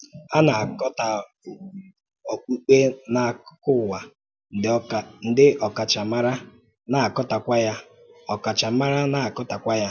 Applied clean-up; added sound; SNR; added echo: none; none; none; none.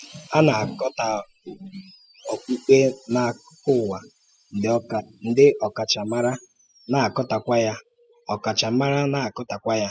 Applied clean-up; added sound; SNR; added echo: classical method spectral subtraction.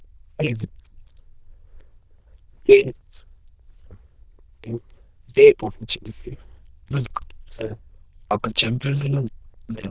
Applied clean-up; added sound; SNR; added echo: neural diffusion model UNIVERSE++.